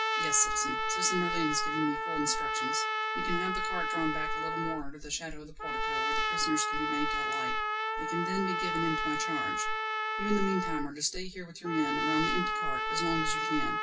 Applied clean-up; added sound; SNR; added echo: none; Trumpet; -2 dB; reverberation time 0.2 s.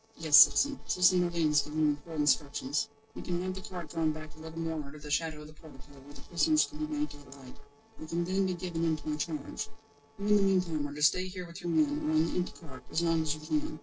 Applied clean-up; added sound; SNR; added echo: neural separator model SepFormer DNS4.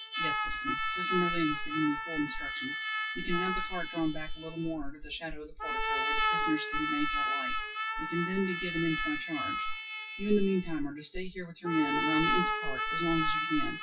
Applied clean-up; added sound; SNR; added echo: classical method WPE with log-MMSE.